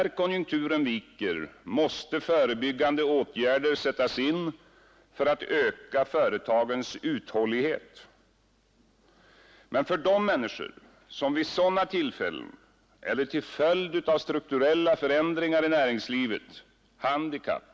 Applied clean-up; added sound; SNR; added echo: none; none; none; none.